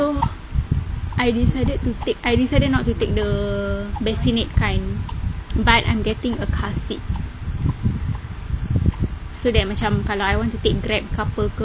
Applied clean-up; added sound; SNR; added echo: none; none; none; none.